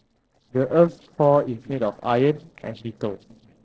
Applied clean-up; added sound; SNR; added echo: neural separator model SepFormer DNS4.